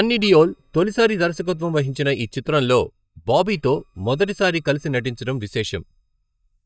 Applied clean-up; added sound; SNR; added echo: neural mask model DeepFilterNet 3.